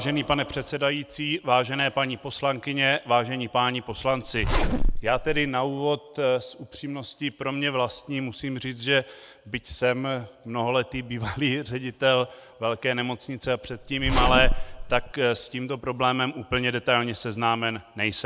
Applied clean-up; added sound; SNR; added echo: none; Zipper (clothing); -3 dB; none.